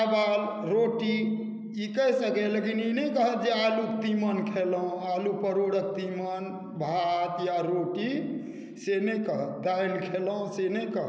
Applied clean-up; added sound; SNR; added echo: none; none; none; none.